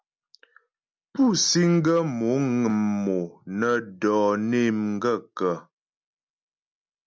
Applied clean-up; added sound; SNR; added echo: none; none; none; none.